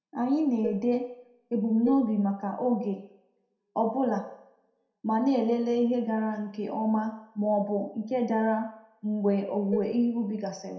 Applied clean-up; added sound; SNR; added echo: none; Dishes, pots, and pans; 12 dB; reverberation time 0.5 s.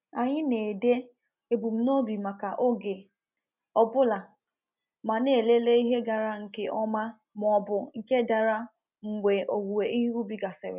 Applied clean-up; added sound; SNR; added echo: none; none; none; none.